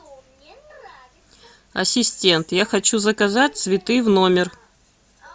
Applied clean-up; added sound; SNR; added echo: none; none; none; none.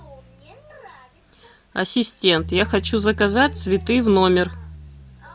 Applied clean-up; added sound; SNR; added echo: none; Bass guitar; 15 dB; none.